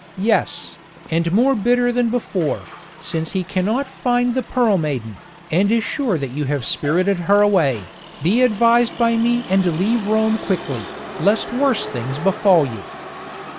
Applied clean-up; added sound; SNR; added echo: none; Motor vehicle (road); 15 dB; none.